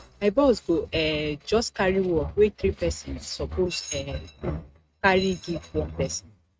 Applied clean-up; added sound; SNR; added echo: neural mask model RNNoise.